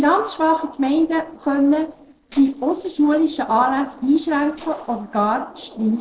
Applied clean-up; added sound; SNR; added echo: neural separator model SepFormer DNS4.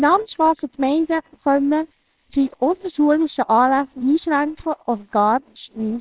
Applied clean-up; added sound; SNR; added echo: neural separator model SepFormer WHAMR!.